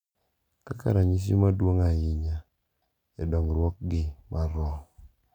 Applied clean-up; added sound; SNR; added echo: none; none; none; none.